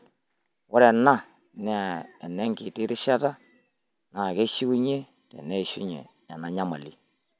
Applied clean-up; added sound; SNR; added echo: none; none; none; none.